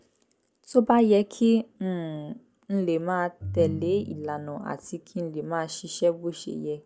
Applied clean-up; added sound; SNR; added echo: none; Ringtone; 8 dB; none.